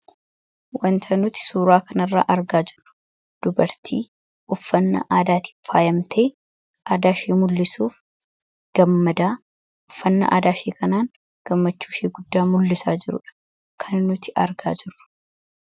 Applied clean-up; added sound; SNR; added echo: none; none; none; none.